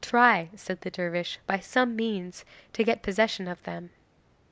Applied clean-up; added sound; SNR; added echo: none; none; none; none.